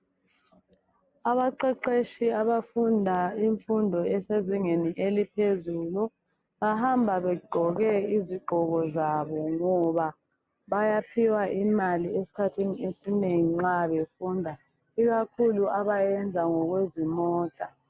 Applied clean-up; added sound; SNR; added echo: none; none; none; none.